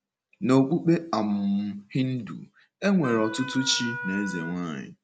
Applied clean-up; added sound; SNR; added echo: none; Wind instrument, woodwind instrument; 9 dB; none.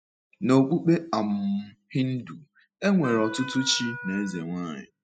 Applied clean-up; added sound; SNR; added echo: classical method spectral subtraction.